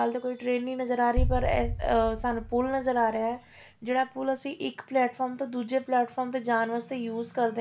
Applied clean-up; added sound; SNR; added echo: none; Boom; 4 dB; none.